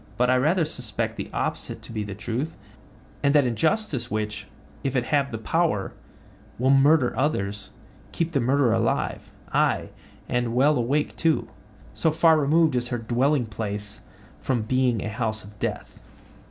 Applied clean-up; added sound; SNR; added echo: none; none; none; none.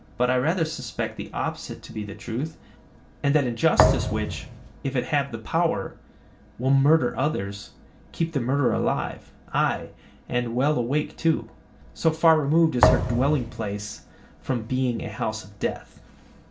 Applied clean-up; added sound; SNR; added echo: none; Thump, thud; -1 dB; reverberation time 0.3 s.